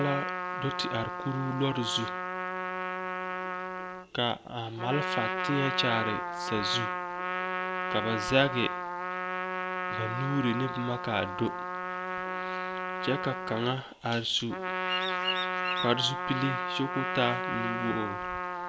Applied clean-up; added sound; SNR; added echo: none; Trumpet + Bird vocalization, bird call, bird song; 1 dB; none.